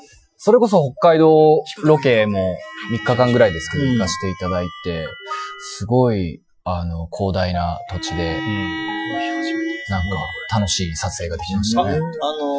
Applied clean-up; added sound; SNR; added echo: classical method Wiener filter.